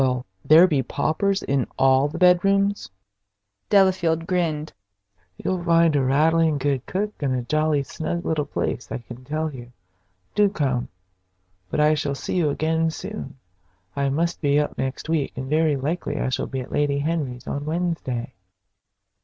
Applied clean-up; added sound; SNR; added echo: none; none; none; none.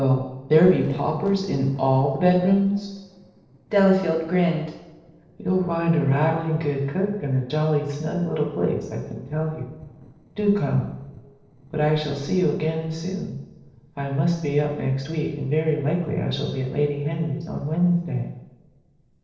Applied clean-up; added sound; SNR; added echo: neural separator model SepFormer DNS4.